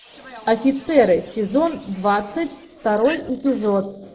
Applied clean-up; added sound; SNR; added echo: neural mask model Resemble Enhance denoiser.